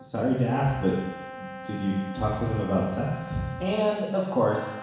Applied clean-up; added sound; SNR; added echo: none; Brass instrument; 14 dB; reverberation time 1.1 s.